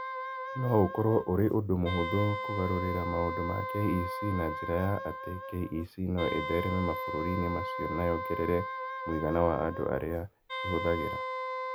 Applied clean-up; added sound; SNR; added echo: none; Wind instrument, woodwind instrument; 5 dB; none.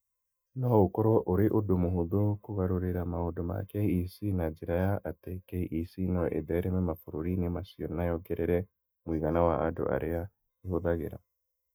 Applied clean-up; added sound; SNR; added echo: neural mask model DeepFilterNet 3.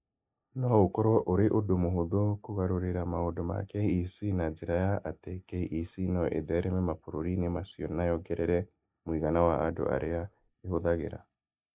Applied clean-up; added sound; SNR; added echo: neural mask model Resemble Enhance denoiser.